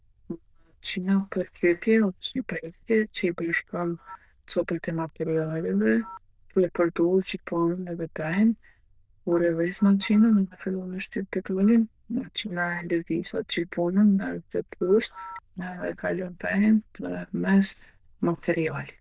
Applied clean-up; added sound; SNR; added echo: neural diffusion model UNIVERSE++.